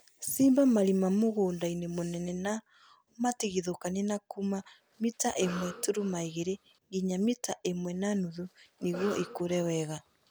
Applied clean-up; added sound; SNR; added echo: none; Cough; 16 dB; none.